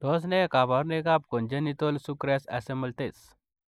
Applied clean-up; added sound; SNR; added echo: neural mask model Resemble Enhance denoiser.